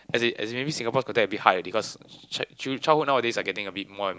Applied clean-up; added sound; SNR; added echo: none; none; none; none.